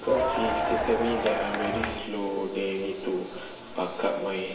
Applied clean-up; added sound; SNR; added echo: none; Crowd; 0 dB; reverberation time 1.2 s.